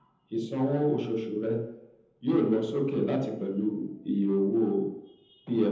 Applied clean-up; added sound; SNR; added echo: none; none; none; reverberation time 0.8 s.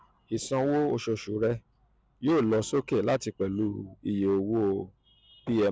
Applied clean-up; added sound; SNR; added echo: none; none; none; none.